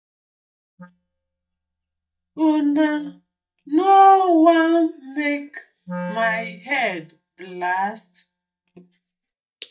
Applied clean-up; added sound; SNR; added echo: neural mask model DeepFilterNet 3.